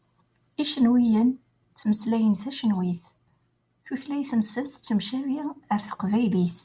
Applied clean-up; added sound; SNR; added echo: none; none; none; none.